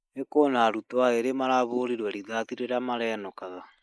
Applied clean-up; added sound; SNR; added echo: neural mask model Resemble Enhance denoiser.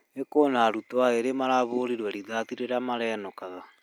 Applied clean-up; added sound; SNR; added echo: none; none; none; none.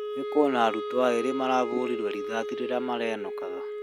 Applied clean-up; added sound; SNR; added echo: none; Wind instrument, woodwind instrument; 5 dB; none.